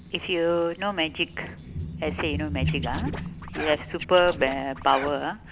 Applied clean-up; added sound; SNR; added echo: none; Scratching (performance technique) + Thunder; 7 dB; none.